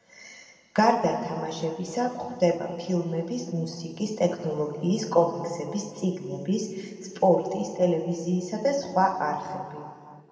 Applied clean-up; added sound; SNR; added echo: none; none; none; reverberation time 2.3 s.